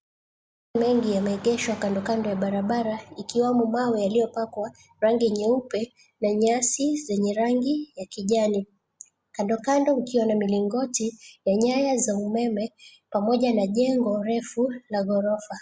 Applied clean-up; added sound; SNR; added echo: none; none; none; none.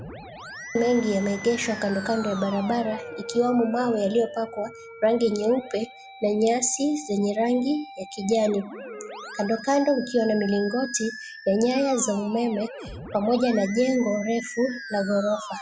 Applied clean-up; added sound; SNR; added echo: none; Musical instrument; 14 dB; none.